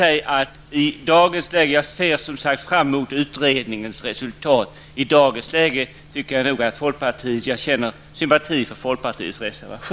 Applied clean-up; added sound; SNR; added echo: none; none; none; none.